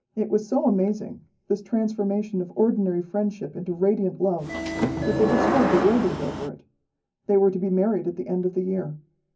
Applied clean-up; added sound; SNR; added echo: none; Subway, metro, underground / Sliding door; 1 dB; reverberation time 0.3 s.